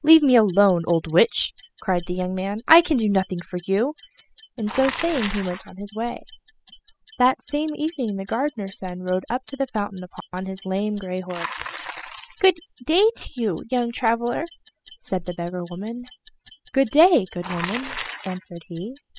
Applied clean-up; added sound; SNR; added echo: classical method spectral subtraction.